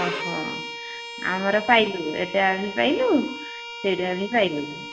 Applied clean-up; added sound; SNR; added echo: none; Bowed string instrument; 10 dB; none.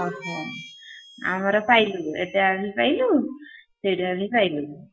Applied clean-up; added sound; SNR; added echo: classical method Wiener filter.